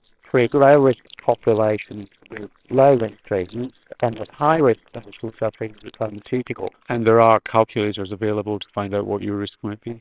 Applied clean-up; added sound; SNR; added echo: neural separator model SepFormer WHAMR!.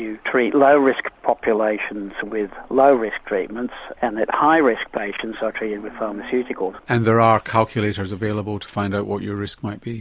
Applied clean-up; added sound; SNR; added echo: none; none; none; none.